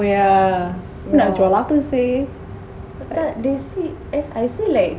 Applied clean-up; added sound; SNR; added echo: none; none; none; none.